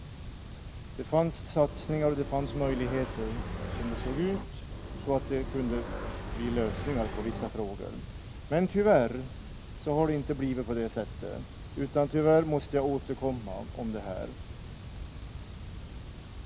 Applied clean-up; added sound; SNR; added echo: none; Motorcycle; 7 dB; none.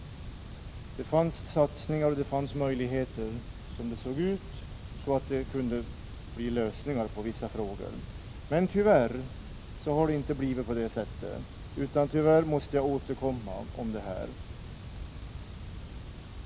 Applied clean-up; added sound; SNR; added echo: none; none; none; none.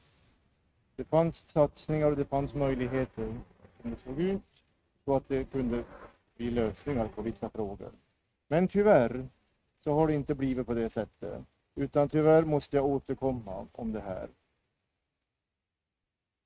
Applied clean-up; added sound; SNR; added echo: neural mask model RNNoise.